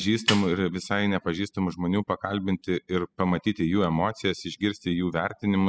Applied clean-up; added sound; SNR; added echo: classical method spectral subtraction.